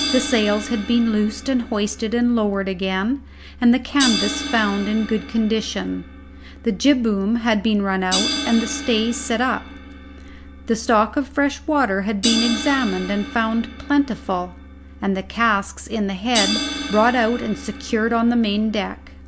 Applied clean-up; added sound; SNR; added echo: none; Crash cymbal; 9 dB; none.